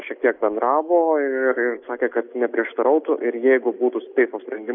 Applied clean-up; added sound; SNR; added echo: neural mask model Resemble Enhance denoiser.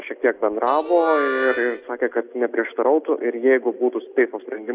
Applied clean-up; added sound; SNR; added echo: none; Harmonica; 9 dB; none.